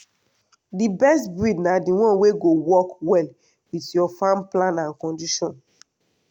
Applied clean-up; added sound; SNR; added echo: none; none; none; none.